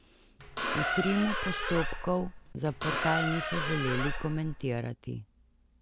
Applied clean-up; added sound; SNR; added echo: none; Squeak; 1 dB; none.